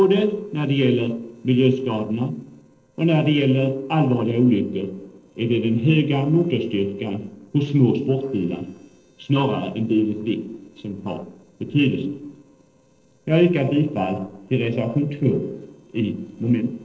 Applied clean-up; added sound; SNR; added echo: neural separator model SepFormer DNS4.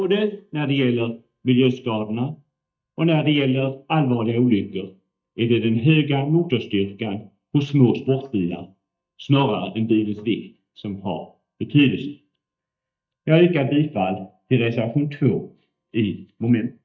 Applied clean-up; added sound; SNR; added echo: neural mask model DeepFilterNet 3.